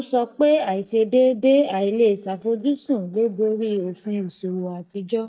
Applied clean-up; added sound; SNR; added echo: neural mask model DeepFilterNet 3.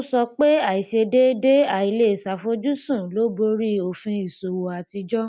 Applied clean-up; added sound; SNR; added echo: none; none; none; none.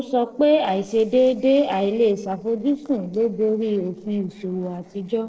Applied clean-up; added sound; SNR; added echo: neural separator model SepFormer DNS4.